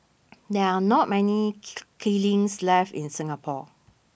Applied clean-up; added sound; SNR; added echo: none; none; none; none.